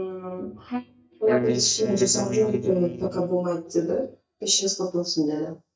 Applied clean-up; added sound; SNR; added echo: neural mask model DeepFilterNet 3.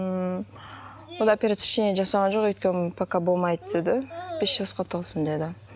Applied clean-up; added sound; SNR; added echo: none; none; none; none.